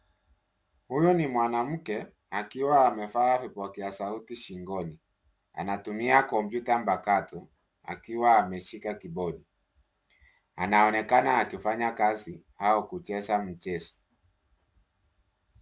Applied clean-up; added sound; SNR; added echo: none; none; none; none.